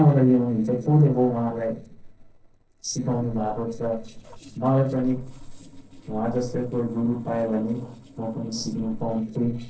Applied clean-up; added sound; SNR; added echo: neural separator model SepFormer DNS4.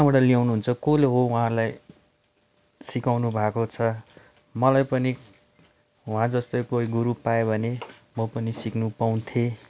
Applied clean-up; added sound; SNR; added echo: none; none; none; none.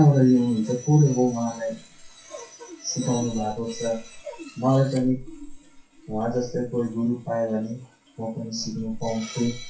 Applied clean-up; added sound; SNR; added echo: classical method WPE with log-MMSE.